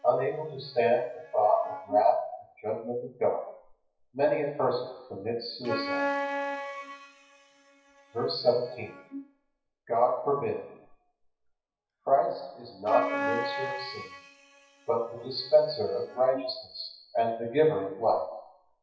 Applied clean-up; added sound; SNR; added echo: classical method WPE with log-MMSE.